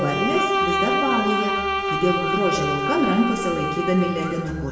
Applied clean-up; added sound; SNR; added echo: none; Bowed string instrument; 1 dB; reverberation time 1.0 s.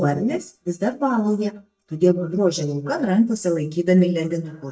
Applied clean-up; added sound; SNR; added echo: neural mask model DeepFilterNet 3.